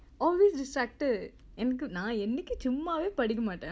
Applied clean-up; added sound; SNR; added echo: none; none; none; none.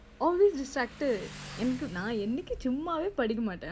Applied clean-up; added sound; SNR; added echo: none; Motorcycle; 18 dB; none.